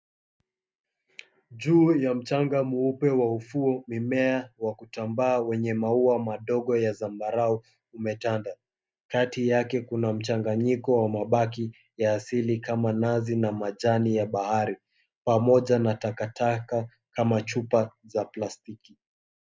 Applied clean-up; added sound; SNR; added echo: none; none; none; none.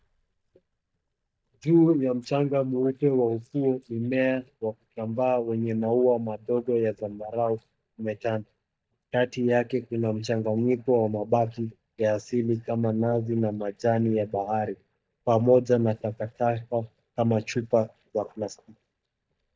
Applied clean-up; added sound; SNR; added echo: neural mask model DeepFilterNet 3.